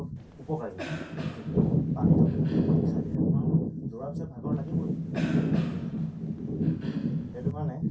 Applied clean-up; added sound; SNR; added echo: none; Cough; 15 dB; reverberation time 0.3 s.